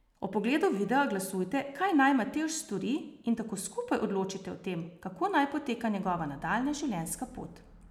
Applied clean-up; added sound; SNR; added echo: none; none; none; none.